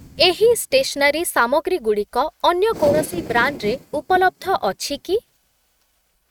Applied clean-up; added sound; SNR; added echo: neural mask model RNNoise.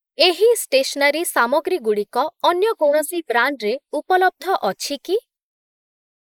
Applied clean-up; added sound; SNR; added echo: neural mask model Resemble Enhance denoiser.